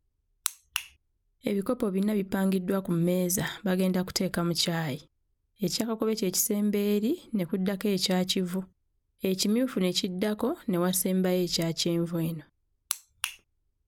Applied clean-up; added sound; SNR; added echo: none; none; none; none.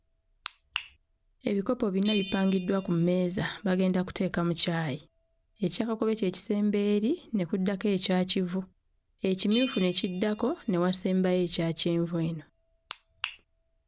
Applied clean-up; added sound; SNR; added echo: none; Bell; 19 dB; none.